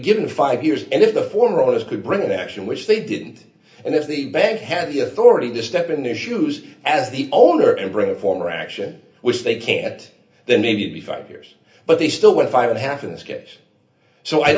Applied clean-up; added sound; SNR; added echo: none; none; none; reverberation time 0.3 s.